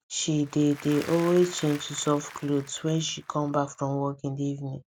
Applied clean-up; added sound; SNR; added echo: none; Applause / Crowd; 18 dB; none.